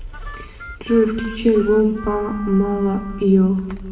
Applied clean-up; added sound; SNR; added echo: none; Harmonica; 19 dB; reverberation time 1.5 s.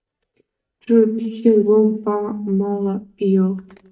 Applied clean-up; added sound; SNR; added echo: neural mask model DeepFilterNet 3.